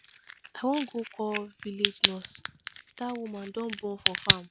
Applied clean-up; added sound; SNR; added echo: none; Crack; -3 dB; none.